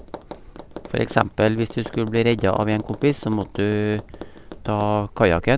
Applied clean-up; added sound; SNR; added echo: none; Tap; 15 dB; none.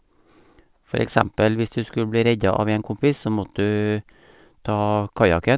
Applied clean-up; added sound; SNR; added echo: none; none; none; none.